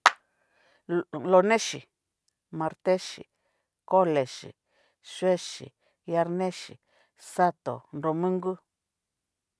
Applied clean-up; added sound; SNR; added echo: neural mask model RNNoise.